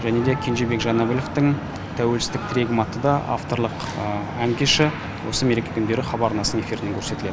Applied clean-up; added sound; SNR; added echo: none; none; none; none.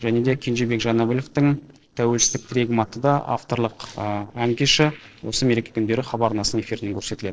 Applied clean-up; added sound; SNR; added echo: neural separator model SepFormer DNS4.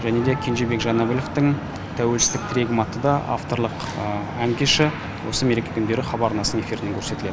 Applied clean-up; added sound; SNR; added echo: none; Tambourine; 8 dB; none.